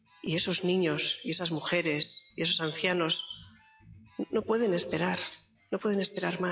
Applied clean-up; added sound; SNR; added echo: classical method log-MMSE.